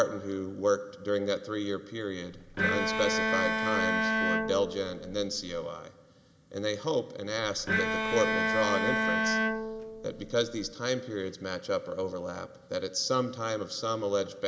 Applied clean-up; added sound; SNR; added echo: none; Bowed string instrument; -2 dB; none.